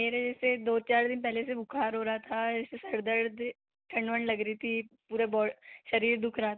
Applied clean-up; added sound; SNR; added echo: none; none; none; none.